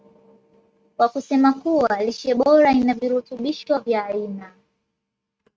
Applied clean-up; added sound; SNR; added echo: neural mask model RNNoise.